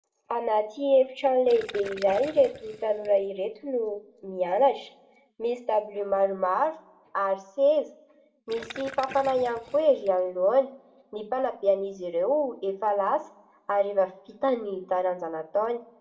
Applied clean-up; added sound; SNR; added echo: none; Gurgling; 18 dB; reverberation time 0.4 s.